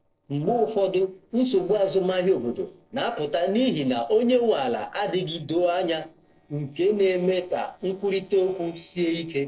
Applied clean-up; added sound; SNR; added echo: neural separator model SepFormer DNS4.